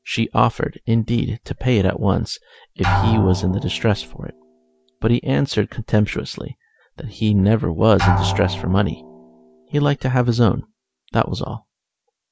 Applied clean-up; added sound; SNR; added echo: none; Drum; 8 dB; none.